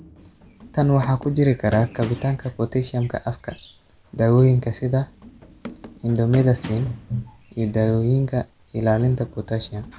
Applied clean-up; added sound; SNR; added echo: none; Run; 19 dB; none.